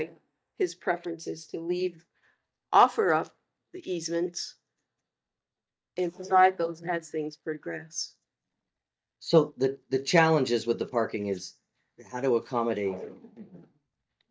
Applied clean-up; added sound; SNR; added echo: neural mask model DeepFilterNet 3.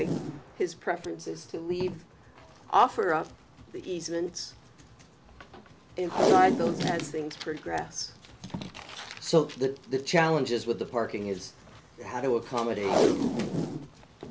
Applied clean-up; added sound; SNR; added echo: none; Packing tape, duct tape; 4 dB; none.